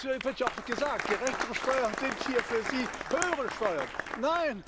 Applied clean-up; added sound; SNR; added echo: none; Applause; 4 dB; none.